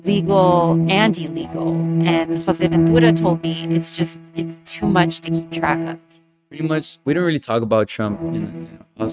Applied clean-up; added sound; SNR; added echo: neural mask model RNNoise.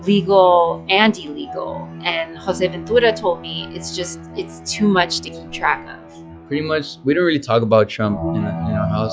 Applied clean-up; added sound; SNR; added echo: classical method log-MMSE.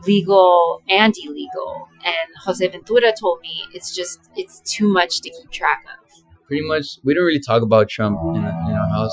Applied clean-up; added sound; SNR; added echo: classical method Wiener filter.